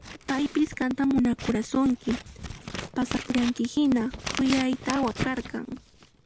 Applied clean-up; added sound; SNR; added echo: none; Scissors; 11 dB; none.